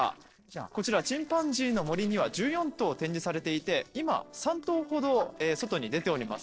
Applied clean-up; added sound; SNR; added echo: neural separator model SepFormer DNS4.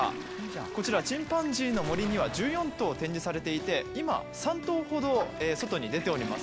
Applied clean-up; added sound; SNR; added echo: none; Toilet flush + Explosion; 13 dB; none.